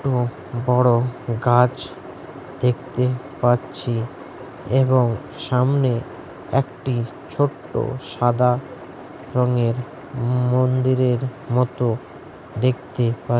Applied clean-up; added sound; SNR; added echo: none; none; none; none.